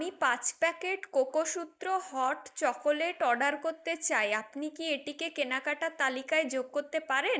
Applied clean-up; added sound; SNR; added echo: neural mask model Resemble Enhance denoiser.